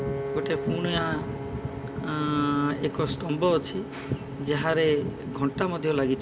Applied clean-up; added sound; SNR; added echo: none; Piano; 10 dB; reverberation time 1.1 s.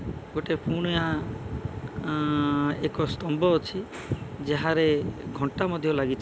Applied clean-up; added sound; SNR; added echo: none; none; none; none.